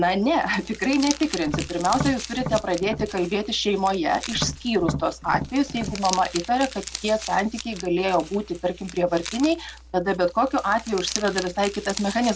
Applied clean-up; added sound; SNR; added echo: none; Tap + Crumpling, crinkling; 10 dB; none.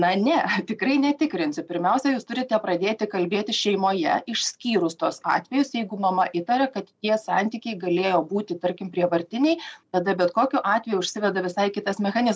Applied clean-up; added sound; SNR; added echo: none; none; none; none.